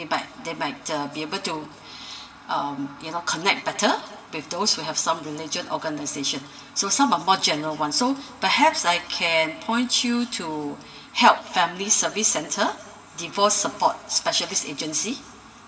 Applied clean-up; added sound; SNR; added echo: none; none; none; reverberation time 2.3 s.